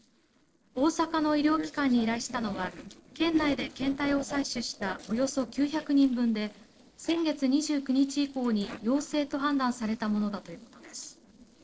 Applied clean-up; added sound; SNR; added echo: neural separator model SepFormer DNS4.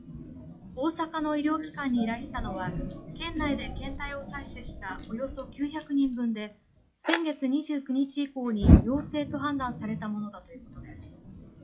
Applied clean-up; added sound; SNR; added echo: classical method WPE with log-MMSE.